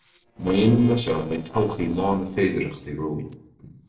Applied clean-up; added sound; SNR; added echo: neural separator model SepFormer DNS4.